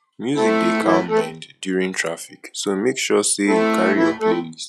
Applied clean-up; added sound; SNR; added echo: classical method log-MMSE.